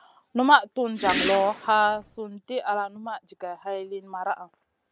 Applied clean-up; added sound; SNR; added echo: none; Whoosh, swoosh, swish; 3 dB; none.